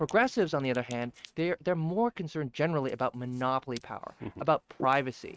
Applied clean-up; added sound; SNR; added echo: neural mask model RNNoise.